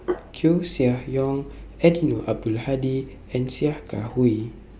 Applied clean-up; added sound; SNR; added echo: none; Hands; 17 dB; none.